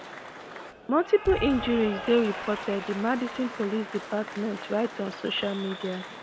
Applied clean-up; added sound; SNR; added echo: none; Applause / Cheering; 10 dB; none.